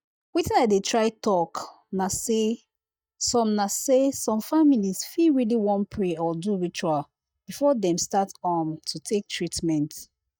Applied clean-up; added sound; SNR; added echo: neural mask model DeepFilterNet 3.